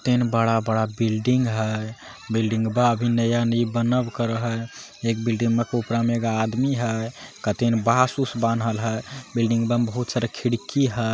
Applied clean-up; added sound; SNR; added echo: none; none; none; none.